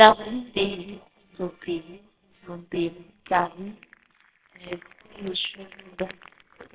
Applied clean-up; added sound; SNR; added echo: neural separator model SepFormer WHAMR!.